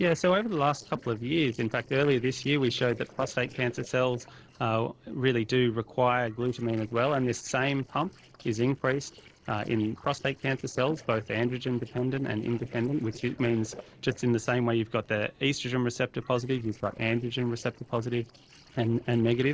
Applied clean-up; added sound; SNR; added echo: neural separator model SepFormer DNS4.